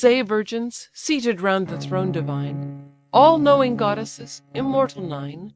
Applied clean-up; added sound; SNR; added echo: neural mask model RNNoise.